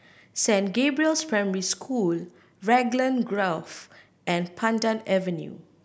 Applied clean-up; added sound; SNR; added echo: none; none; none; none.